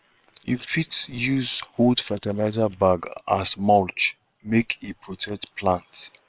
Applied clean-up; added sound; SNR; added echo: neural separator model SepFormer WHAM!.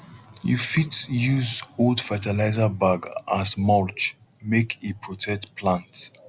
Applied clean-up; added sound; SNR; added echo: none; none; none; none.